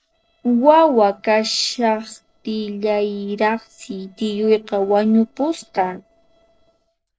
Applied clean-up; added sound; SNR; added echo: neural separator model SepFormer DNS4.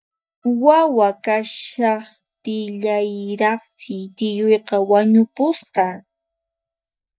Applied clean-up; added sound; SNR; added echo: neural mask model DeepFilterNet 3.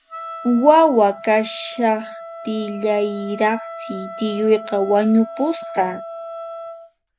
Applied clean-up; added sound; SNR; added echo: none; Wind instrument, woodwind instrument; 14 dB; none.